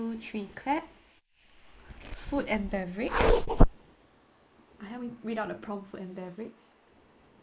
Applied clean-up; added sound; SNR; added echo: neural mask model Resemble Enhance denoiser.